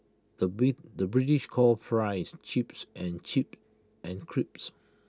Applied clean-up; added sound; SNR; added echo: none; none; none; none.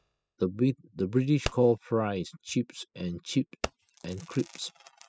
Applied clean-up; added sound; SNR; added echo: classical method spectral subtraction.